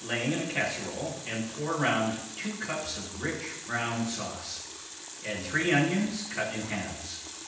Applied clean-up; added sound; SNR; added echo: none; Water tap, faucet; 10 dB; reverberation time 0.9 s.